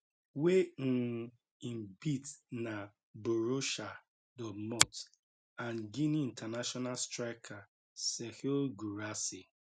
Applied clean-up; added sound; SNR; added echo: none; Finger snapping; 0 dB; none.